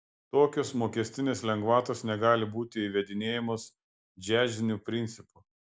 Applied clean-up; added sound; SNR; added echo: none; none; none; none.